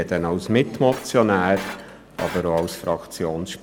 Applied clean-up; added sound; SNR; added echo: none; Shatter; 15 dB; none.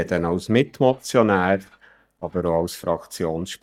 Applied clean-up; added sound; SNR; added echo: neural mask model DeepFilterNet 3.